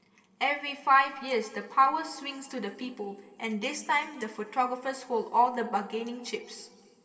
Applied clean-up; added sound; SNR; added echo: none; none; none; reverberation time 2.8 s.